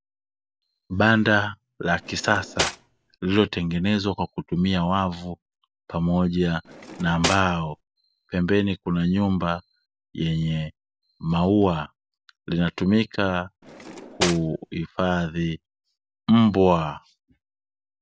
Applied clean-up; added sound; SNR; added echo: none; Cutlery, silverware; 7 dB; none.